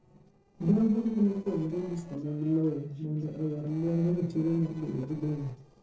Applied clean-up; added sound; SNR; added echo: neural separator model SepFormer DNS4.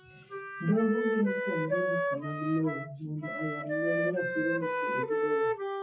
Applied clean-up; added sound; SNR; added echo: classical method WPE with log-MMSE.